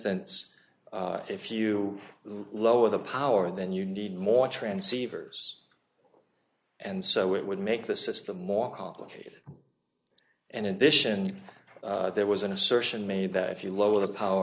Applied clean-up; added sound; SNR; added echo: neural mask model Resemble Enhance denoiser.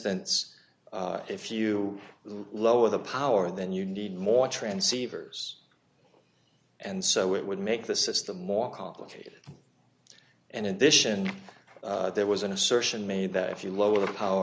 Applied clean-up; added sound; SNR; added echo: none; none; none; none.